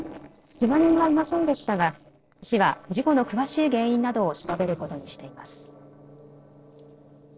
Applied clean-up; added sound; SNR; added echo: neural separator model SepFormer DNS4.